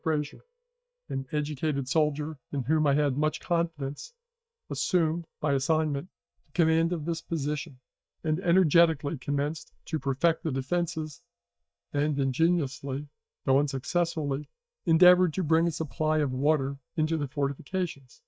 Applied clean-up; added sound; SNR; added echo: neural mask model DeepFilterNet 3.